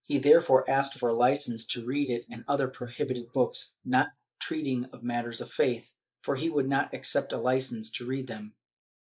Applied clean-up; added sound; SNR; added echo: neural mask model Resemble Enhance denoiser.